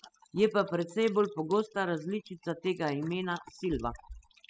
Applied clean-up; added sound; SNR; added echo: classical method spectral subtraction.